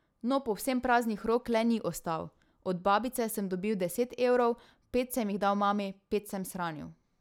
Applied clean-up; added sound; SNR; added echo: none; none; none; none.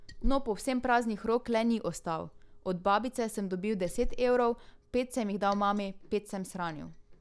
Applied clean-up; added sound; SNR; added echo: none; Liquid; 9 dB; none.